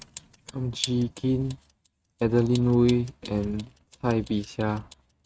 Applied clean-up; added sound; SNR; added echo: neural mask model RNNoise.